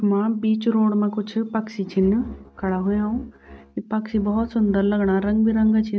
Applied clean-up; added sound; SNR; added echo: neural mask model RNNoise.